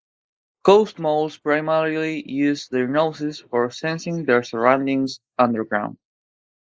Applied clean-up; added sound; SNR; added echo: neural mask model Resemble Enhance denoiser.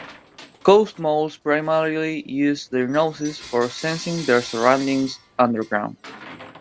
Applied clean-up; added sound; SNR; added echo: none; Coin (dropping) / Bell; 19 dB; none.